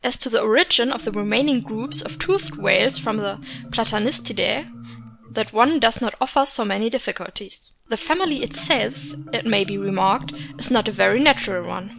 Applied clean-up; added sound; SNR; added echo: none; Marimba, xylophone; 16 dB; none.